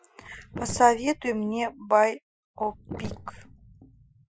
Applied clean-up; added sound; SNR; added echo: classical method Wiener filter.